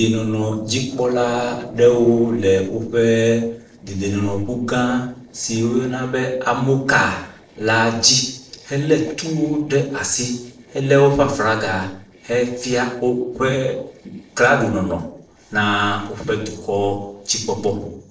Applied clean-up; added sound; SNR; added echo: neural separator model SepFormer DNS4.